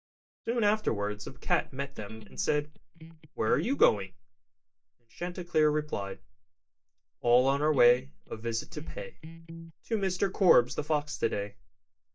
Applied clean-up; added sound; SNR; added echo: neural mask model DeepFilterNet 3.